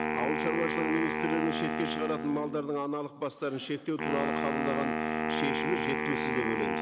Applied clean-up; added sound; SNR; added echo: none; Wind instrument, woodwind instrument; -1 dB; none.